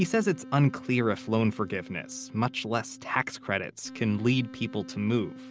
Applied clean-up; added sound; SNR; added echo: none; Wind instrument, woodwind instrument; 17 dB; none.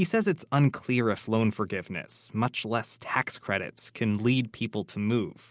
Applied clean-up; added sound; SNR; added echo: none; none; none; none.